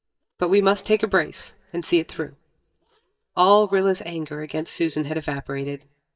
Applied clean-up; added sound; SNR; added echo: neural mask model DeepFilterNet 3.